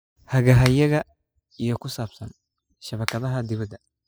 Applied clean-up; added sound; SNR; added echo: classical method spectral subtraction.